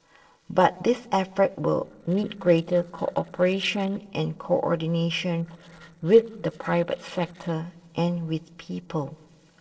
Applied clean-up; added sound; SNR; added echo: neural separator model SepFormer DNS4.